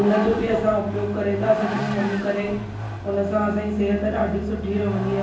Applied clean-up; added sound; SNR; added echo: none; Vehicle; 8 dB; reverberation time 0.7 s.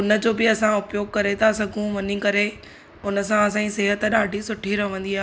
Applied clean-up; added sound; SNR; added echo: none; none; none; none.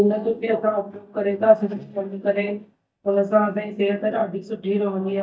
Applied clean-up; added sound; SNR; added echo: neural mask model DeepFilterNet 3.